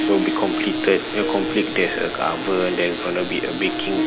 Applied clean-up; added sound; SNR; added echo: none; Harp; 4 dB; none.